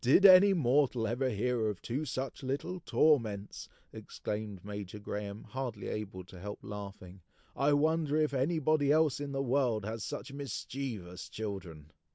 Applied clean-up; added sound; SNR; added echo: none; none; none; none.